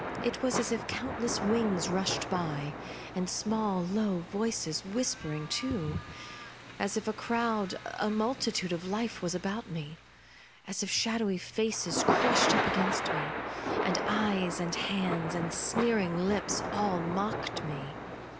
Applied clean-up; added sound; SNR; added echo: none; Thunder / Rain; 4 dB; none.